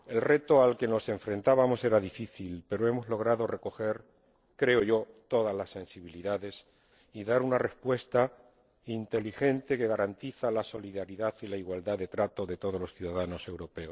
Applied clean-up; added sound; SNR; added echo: neural separator model SepFormer DNS4.